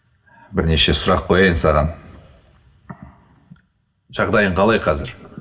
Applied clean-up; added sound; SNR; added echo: none; none; none; reverberation time 0.7 s.